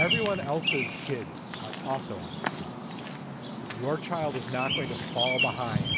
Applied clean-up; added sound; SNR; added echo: none; Bird vocalization, bird call, bird song; -1 dB; none.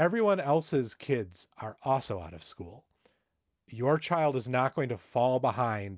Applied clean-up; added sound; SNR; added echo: none; none; none; none.